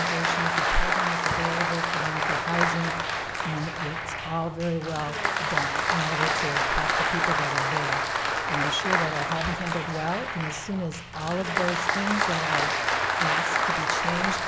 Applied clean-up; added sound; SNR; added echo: none; Applause; -5 dB; none.